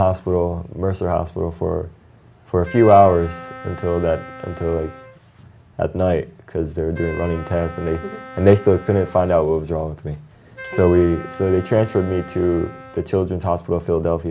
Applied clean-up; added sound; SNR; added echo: none; Wind instrument, woodwind instrument; 17 dB; none.